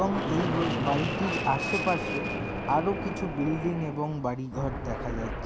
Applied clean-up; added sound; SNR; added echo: none; Fixed-wing aircraft, airplane; 1 dB; none.